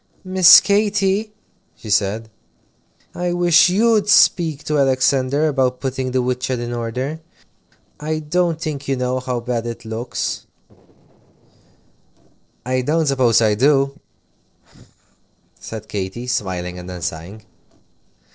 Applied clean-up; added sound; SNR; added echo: neural separator model SepFormer DNS4.